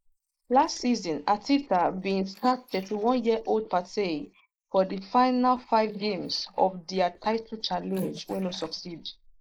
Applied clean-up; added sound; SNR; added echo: neural mask model Resemble Enhance denoiser.